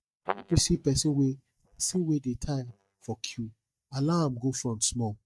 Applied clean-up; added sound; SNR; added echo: neural mask model DeepFilterNet 3.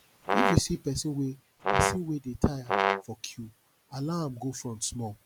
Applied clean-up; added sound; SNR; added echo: none; Brass instrument; -2 dB; none.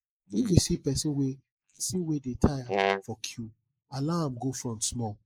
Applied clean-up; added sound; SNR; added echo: neural mask model Resemble Enhance denoiser.